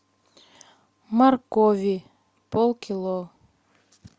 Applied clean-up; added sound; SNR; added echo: none; none; none; none.